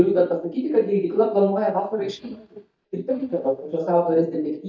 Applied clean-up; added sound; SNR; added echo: neural mask model DeepFilterNet 3.